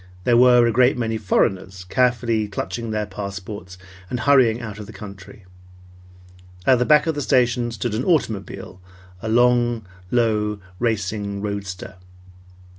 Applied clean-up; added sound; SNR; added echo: none; none; none; none.